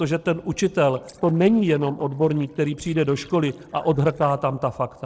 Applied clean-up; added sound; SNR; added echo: neural separator model SepFormer DNS4.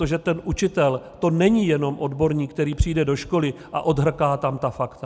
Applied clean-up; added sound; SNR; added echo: none; none; none; none.